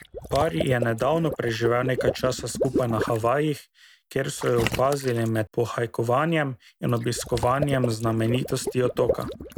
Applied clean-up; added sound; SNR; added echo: none; Water / Liquid; 7 dB; none.